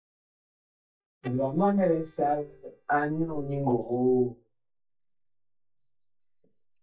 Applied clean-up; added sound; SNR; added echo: neural mask model DeepFilterNet 3.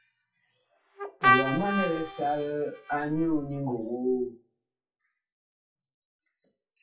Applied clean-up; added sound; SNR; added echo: classical method WPE with log-MMSE.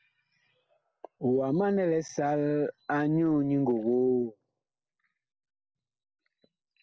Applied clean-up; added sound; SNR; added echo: none; none; none; none.